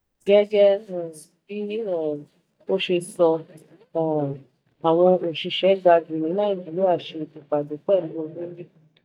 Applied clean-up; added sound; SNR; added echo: neural mask model DeepFilterNet 3.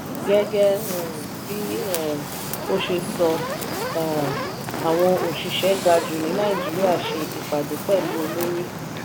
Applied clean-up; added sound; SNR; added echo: none; Fire; 5 dB; none.